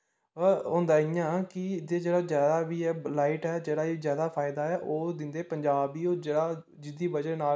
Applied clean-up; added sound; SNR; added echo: none; none; none; none.